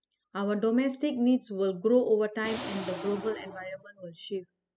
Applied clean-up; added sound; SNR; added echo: classical method spectral subtraction.